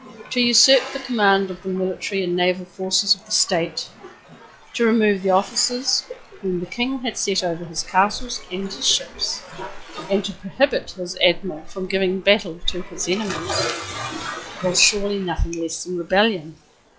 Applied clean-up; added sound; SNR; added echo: classical method log-MMSE.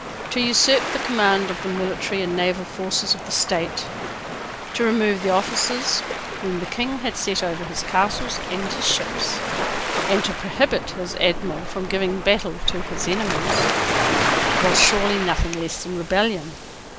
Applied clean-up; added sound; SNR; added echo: none; Waves, surf; 3 dB; none.